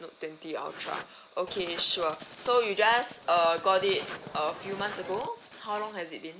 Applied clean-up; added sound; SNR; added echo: none; Livestock, farm animals, working animals + Writing; 13 dB; none.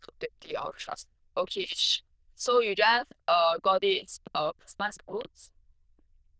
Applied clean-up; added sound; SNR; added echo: neural diffusion model UNIVERSE++.